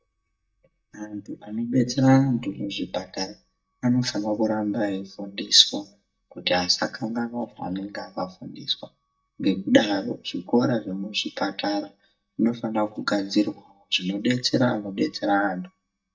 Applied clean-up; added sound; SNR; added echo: neural mask model DeepFilterNet 3.